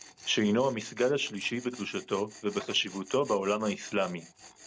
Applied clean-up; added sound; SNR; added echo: none; Tools; 19 dB; none.